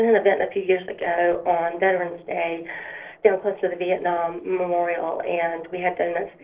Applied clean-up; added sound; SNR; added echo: neural separator model SepFormer DNS4.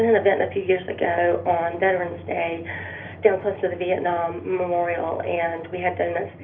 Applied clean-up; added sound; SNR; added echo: none; Drum; 17 dB; reverberation time 0.3 s.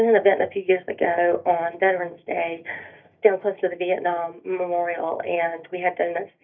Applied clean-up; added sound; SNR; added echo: neural mask model DeepFilterNet 3.